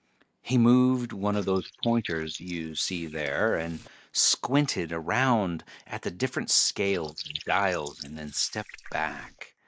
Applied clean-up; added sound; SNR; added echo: neural mask model Resemble Enhance denoiser.